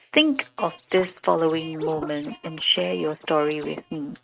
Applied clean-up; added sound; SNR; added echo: neural mask model RNNoise.